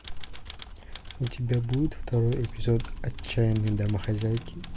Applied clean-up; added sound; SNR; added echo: none; Typewriter; 18 dB; none.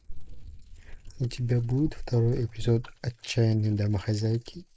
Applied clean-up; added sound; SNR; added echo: neural mask model Resemble Enhance denoiser.